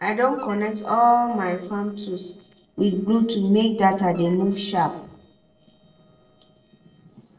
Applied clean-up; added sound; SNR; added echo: neural separator model SepFormer DNS4.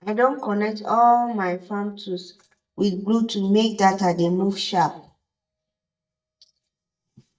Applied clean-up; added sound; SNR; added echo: neural mask model DeepFilterNet 3.